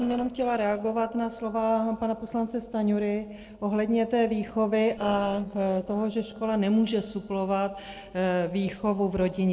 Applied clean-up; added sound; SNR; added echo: neural separator model SepFormer DNS4.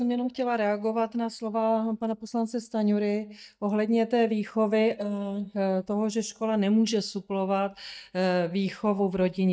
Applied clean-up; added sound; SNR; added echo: neural mask model DeepFilterNet 3.